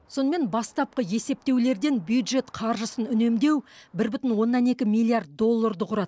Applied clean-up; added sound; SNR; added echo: none; none; none; none.